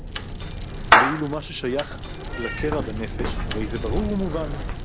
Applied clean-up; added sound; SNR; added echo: none; Meow / Clapping + Mechanisms / Bicycle; -5 dB; none.